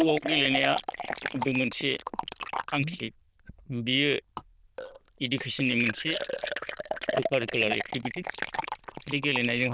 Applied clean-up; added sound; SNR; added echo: neural diffusion model UNIVERSE++.